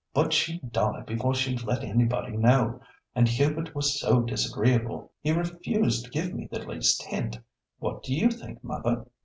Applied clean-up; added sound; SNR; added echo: none; none; none; none.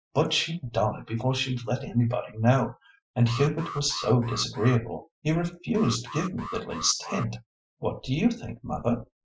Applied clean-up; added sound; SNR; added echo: classical method Wiener filter.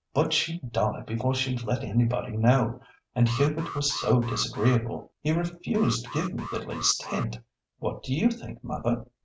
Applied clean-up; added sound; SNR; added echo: none; Alarm; 12 dB; none.